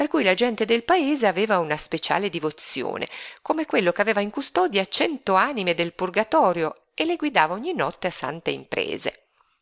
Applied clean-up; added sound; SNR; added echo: none; none; none; none.